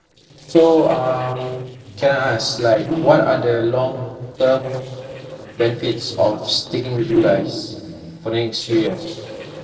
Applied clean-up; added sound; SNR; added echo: neural separator model SepFormer DNS4.